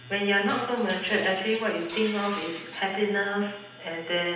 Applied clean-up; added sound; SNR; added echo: none; Glass; 14 dB; reverberation time 0.9 s.